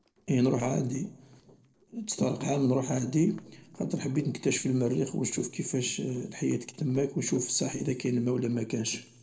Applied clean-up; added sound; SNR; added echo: neural separator model SepFormer DNS4.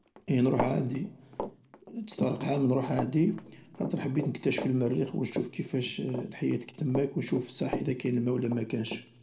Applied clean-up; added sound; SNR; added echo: none; Run; 11 dB; reverberation time 0.9 s.